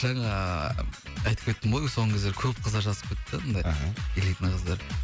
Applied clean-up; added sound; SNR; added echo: none; none; none; none.